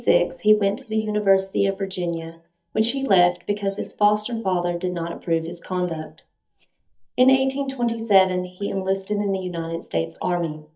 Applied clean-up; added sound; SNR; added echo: neural mask model DeepFilterNet 3.